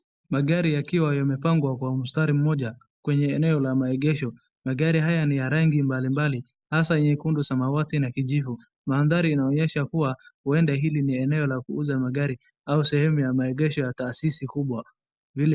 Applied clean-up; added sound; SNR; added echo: none; none; none; none.